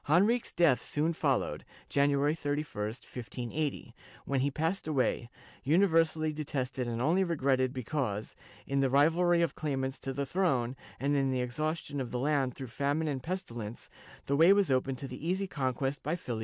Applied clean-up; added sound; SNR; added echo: none; none; none; none.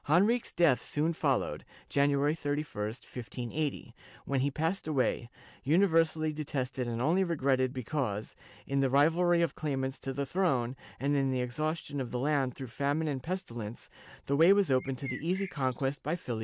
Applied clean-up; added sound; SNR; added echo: none; Bird; 16 dB; none.